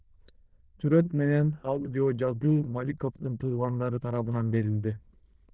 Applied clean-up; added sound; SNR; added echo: neural diffusion model UNIVERSE++.